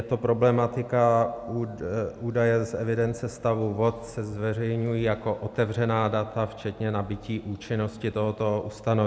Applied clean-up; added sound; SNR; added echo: none; none; none; none.